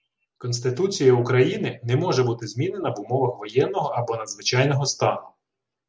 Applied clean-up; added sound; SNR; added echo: none; none; none; none.